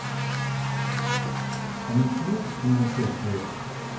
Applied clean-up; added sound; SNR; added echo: none; Buzz; 7 dB; reverberation time 0.9 s.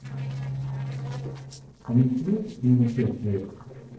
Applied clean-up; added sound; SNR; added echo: neural separator model SepFormer DNS4.